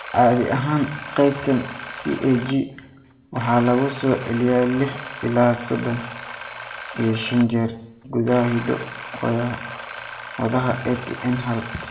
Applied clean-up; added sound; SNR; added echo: none; Alarm; 9 dB; reverberation time 0.7 s.